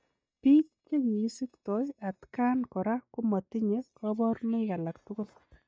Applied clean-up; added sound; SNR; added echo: neural mask model DeepFilterNet 3.